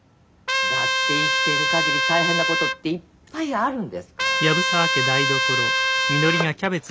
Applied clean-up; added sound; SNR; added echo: none; Trumpet; -4 dB; none.